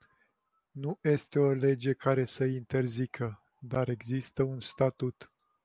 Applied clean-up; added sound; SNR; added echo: none; none; none; none.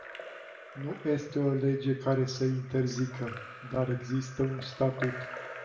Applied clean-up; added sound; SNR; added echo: none; Drip / Trickle, dribble / Splash, splatter; 14 dB; reverberation time 0.6 s.